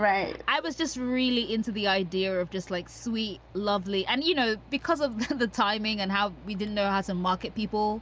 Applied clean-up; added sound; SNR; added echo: none; none; none; none.